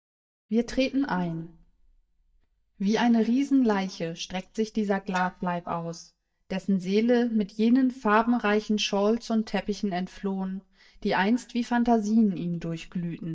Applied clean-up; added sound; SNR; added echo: neural mask model DeepFilterNet 3.